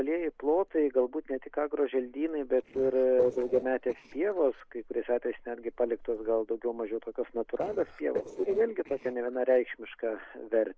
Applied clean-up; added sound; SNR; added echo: neural separator model SepFormer DNS4.